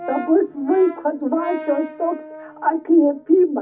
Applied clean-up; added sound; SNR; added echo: none; Brass instrument; 15 dB; reverberation time 0.4 s.